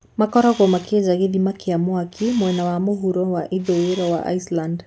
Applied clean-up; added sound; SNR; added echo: none; Camera; 19 dB; none.